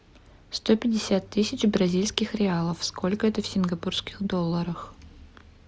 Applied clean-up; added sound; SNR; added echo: none; none; none; none.